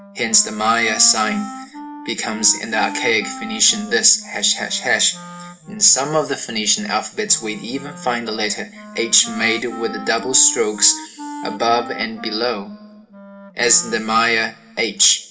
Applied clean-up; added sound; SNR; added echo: none; Wind instrument, woodwind instrument; 16 dB; reverberation time 0.8 s.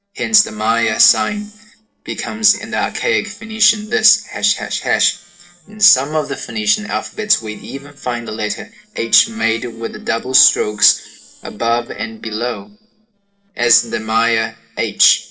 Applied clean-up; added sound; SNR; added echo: neural separator model SepFormer DNS4.